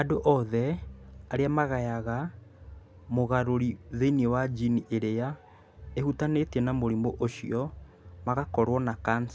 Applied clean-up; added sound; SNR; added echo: none; none; none; none.